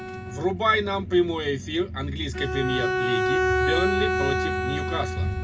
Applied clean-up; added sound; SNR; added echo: none; Bowed string instrument; 1 dB; reverberation time 0.2 s.